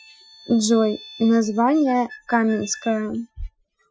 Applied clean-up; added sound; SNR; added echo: classical method Wiener filter.